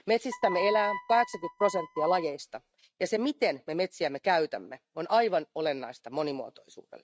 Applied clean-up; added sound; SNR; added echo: neural mask model RNNoise.